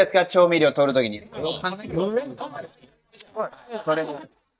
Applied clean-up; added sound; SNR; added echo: neural mask model DeepFilterNet 3.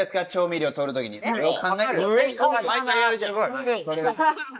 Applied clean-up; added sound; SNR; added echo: neural mask model Resemble Enhance denoiser.